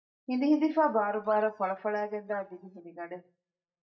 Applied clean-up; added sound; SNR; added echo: neural mask model DeepFilterNet 3.